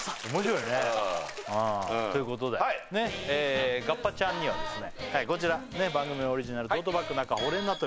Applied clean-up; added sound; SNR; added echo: none; Crackle; 18 dB; none.